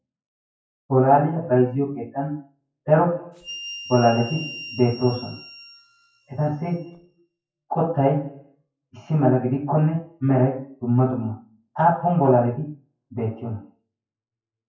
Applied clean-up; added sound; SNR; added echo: classical method WPE with log-MMSE.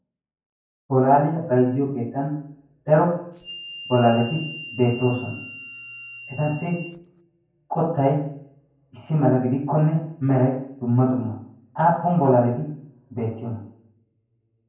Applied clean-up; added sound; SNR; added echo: none; Harmonica; 13 dB; reverberation time 0.9 s.